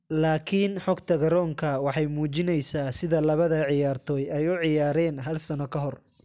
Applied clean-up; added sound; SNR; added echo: none; none; none; none.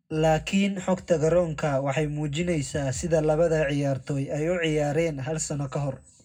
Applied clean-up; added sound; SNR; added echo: none; none; none; reverberation time 0.3 s.